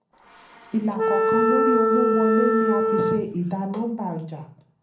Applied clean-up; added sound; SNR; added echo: none; Wind instrument, woodwind instrument; -4 dB; reverberation time 0.5 s.